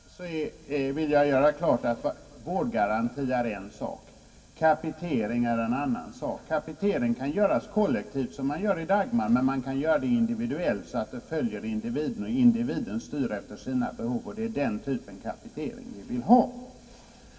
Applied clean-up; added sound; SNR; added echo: none; none; none; reverberation time 2.0 s.